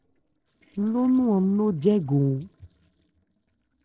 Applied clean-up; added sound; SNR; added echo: neural separator model SepFormer DNS4.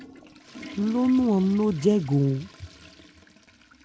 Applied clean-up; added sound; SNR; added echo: none; Toilet flush / Water; 20 dB; none.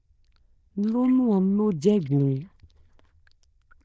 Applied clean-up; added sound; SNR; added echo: neural diffusion model UNIVERSE++.